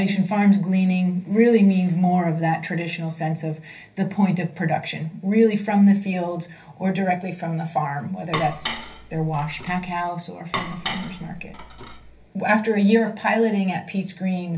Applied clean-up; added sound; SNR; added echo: none; Dishes, pots, and pans; 11 dB; reverberation time 0.3 s.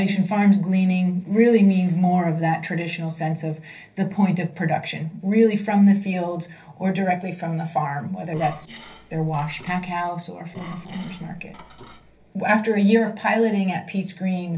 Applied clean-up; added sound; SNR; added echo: neural separator model SepFormer DNS4.